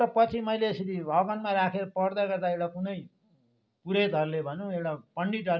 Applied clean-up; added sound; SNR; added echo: none; none; none; none.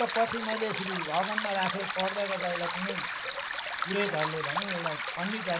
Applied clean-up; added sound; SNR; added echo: none; Stream; -3 dB; none.